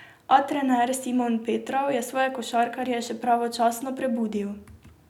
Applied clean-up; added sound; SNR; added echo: none; none; none; none.